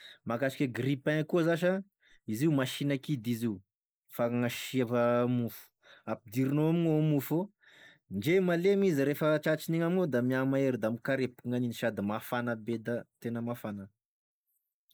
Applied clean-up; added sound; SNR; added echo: neural mask model Resemble Enhance denoiser.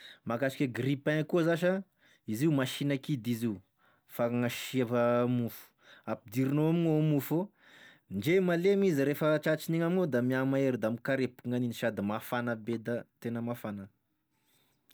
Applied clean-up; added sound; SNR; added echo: none; none; none; none.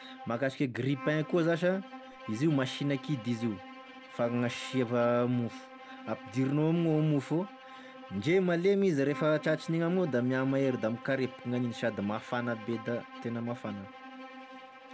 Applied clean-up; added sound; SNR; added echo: none; Bowed string instrument; 16 dB; none.